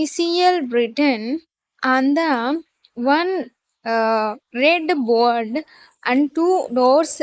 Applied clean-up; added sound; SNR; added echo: neural mask model Resemble Enhance denoiser.